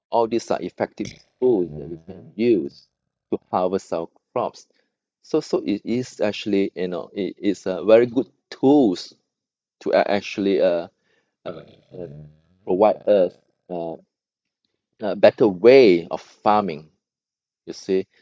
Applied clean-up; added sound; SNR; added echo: neural mask model DeepFilterNet 3.